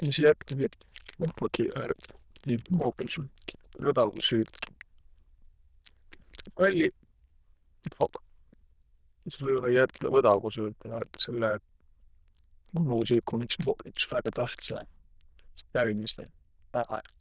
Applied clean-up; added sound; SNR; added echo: neural diffusion model UNIVERSE++.